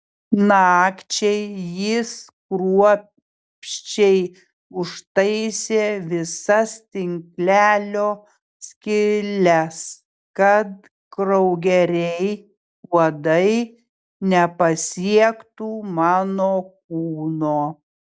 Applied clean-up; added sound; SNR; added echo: none; none; none; none.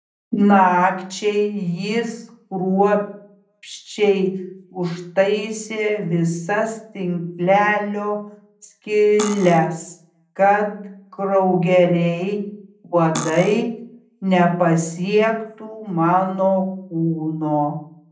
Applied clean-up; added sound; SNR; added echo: none; Cutlery, silverware; 10 dB; reverberation time 0.6 s.